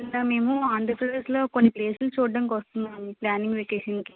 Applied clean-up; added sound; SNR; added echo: none; none; none; none.